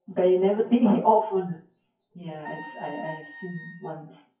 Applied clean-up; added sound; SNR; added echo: classical method WPE with log-MMSE.